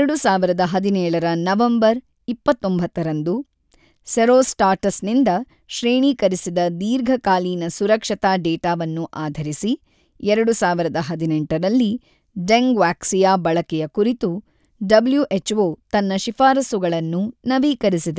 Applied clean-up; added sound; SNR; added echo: none; none; none; none.